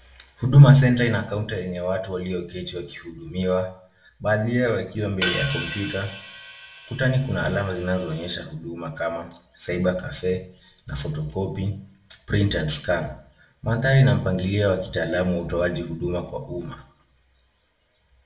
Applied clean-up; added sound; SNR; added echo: none; Hi-hat; 10 dB; reverberation time 0.4 s.